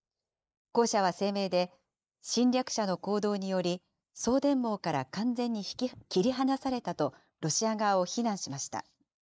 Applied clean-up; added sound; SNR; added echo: neural mask model Resemble Enhance denoiser.